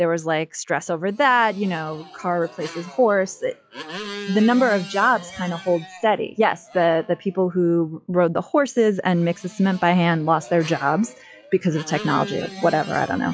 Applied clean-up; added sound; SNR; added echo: classical method log-MMSE.